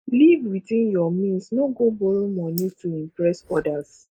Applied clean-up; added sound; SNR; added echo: neural mask model Resemble Enhance denoiser.